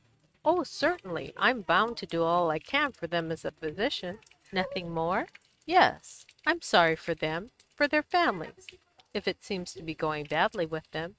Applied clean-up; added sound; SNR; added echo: neural mask model RNNoise.